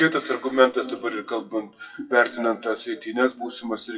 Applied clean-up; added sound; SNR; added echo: classical method WPE with log-MMSE.